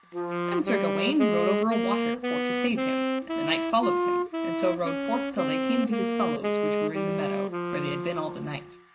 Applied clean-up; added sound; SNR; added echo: none; Wind instrument, woodwind instrument; -2 dB; none.